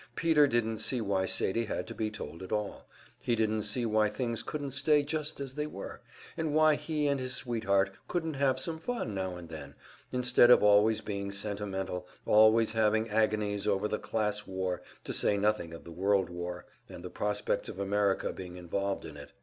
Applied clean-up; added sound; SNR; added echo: none; none; none; none.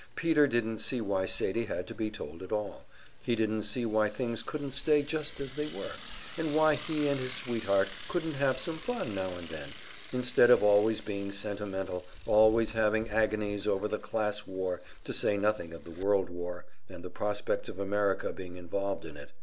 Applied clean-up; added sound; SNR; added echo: none; Mechanisms / Bicycle; 9 dB; none.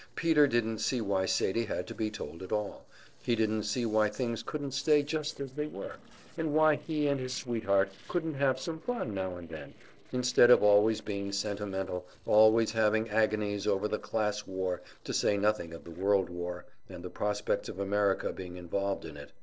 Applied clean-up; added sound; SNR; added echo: neural separator model SepFormer DNS4.